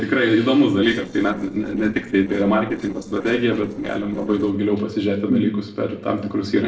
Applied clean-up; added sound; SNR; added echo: neural separator model SepFormer DNS4.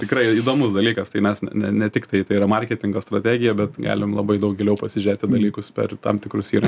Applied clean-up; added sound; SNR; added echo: none; none; none; none.